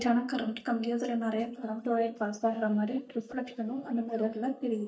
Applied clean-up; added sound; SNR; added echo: neural mask model DeepFilterNet 3.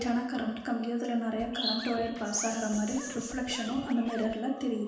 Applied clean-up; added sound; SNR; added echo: none; Scratching (performance technique); 15 dB; reverberation time 1.0 s.